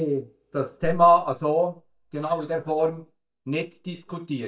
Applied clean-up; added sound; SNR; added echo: neural mask model DeepFilterNet 3.